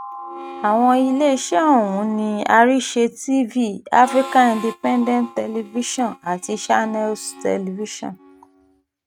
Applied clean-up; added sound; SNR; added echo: neural mask model RNNoise.